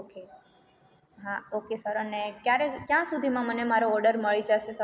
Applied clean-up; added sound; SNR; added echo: none; none; none; none.